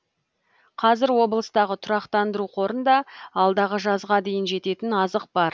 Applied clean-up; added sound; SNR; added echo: none; none; none; none.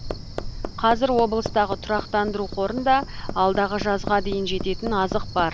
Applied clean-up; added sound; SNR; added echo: none; Hammer + Cricket; 8 dB; none.